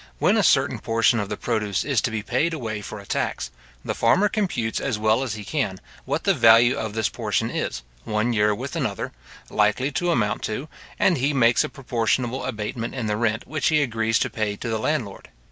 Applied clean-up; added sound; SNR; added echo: none; none; none; none.